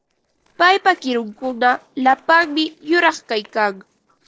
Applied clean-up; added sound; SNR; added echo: neural separator model SepFormer DNS4.